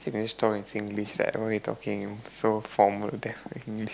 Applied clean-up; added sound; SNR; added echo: none; none; none; none.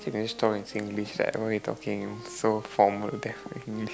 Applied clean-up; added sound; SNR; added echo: none; Wind instrument, woodwind instrument; 17 dB; none.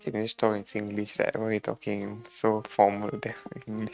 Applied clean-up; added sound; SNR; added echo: neural mask model RNNoise.